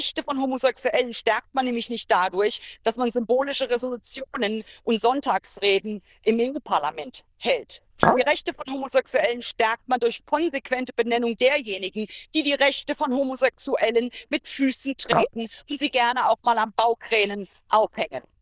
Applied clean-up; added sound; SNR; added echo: neural diffusion model UNIVERSE++.